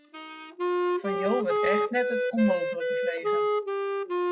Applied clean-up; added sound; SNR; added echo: classical method log-MMSE.